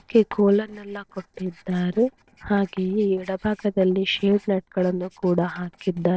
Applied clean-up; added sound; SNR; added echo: neural separator model SepFormer DNS4.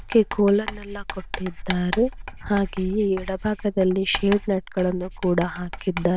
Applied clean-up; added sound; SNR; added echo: none; Writing; 10 dB; none.